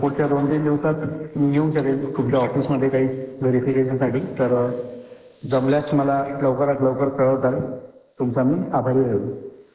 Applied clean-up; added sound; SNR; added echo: neural mask model Resemble Enhance denoiser.